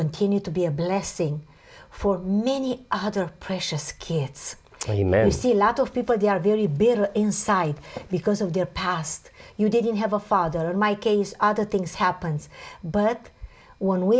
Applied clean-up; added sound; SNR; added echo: none; none; none; none.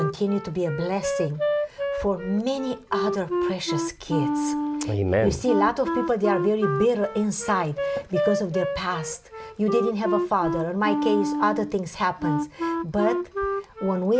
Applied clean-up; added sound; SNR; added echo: none; Wind instrument, woodwind instrument; 3 dB; none.